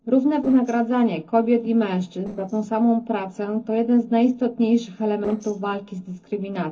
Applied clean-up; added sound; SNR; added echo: neural separator model SepFormer DNS4.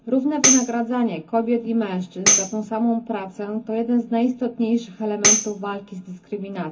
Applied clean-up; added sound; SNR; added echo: none; Tambourine; 0 dB; reverberation time 0.3 s.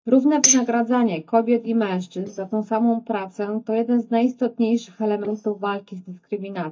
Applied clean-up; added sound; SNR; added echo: neural mask model DeepFilterNet 3.